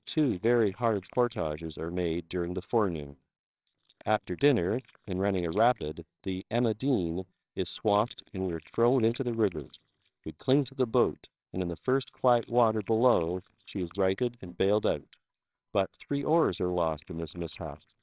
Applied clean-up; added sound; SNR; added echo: neural separator model SepFormer WHAMR!.